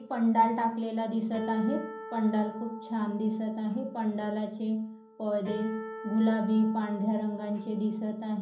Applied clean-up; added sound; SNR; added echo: none; Acoustic guitar; 14 dB; reverberation time 0.6 s.